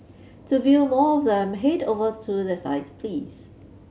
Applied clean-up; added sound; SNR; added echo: none; none; none; none.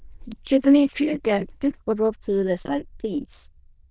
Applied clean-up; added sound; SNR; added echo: neural diffusion model UNIVERSE++.